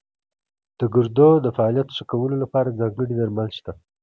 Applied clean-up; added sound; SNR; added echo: none; none; none; none.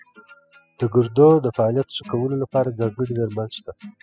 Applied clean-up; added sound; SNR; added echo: classical method spectral subtraction.